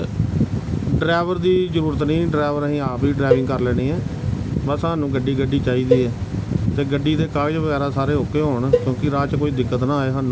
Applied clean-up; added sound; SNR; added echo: none; Cowbell; 6 dB; none.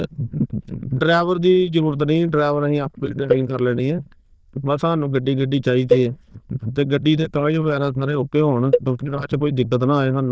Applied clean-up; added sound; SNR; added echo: neural diffusion model UNIVERSE++.